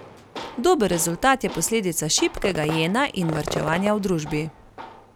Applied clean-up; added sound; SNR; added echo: none; Tools + Fireworks; 12 dB; none.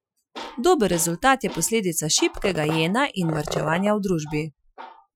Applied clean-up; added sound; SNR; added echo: classical method Wiener filter.